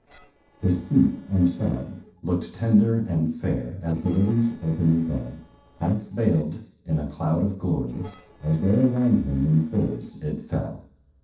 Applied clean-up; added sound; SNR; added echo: neural separator model SepFormer DNS4.